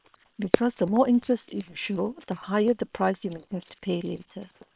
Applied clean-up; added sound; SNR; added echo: neural separator model SepFormer WHAM!.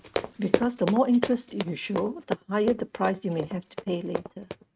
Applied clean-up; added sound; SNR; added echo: neural mask model RNNoise.